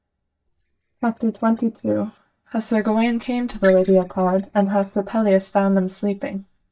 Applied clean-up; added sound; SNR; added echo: neural mask model DeepFilterNet 3.